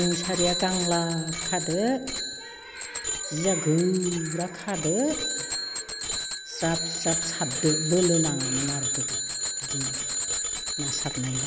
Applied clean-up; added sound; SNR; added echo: none; Bicycle bell; 1 dB; none.